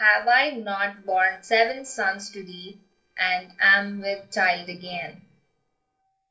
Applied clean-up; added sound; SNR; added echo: neural separator model SepFormer DNS4.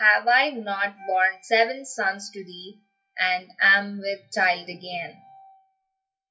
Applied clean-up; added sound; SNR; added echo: classical method WPE with log-MMSE.